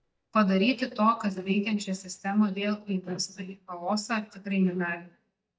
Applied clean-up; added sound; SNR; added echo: neural mask model DeepFilterNet 3.